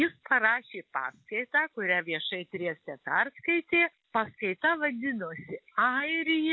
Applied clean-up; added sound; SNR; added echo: none; none; none; none.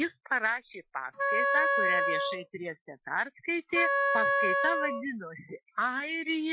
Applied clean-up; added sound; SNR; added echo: classical method Wiener filter.